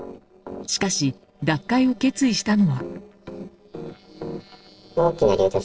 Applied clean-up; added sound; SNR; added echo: neural separator model SepFormer DNS4.